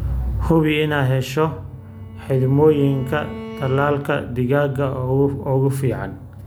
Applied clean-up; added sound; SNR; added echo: none; Bowed string instrument; 18 dB; none.